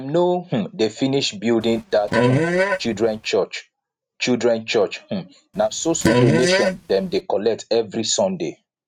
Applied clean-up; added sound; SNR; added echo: neural mask model RNNoise.